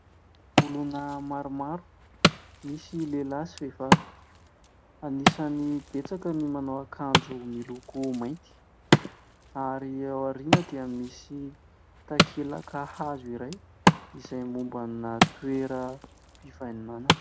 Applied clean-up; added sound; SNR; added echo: none; Wood; -5 dB; none.